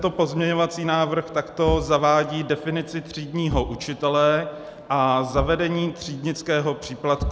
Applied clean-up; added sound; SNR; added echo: none; Thump, thud; 13 dB; none.